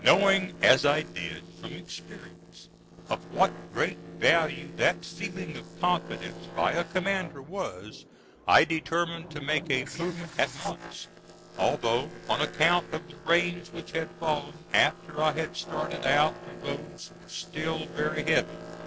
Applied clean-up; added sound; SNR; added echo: neural separator model SepFormer DNS4.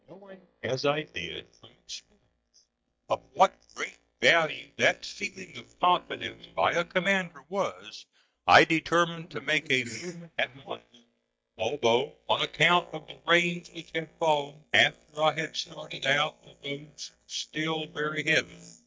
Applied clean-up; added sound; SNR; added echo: neural mask model DeepFilterNet 3.